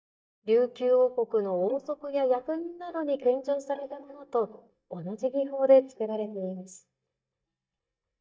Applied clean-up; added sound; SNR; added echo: neural mask model DeepFilterNet 3.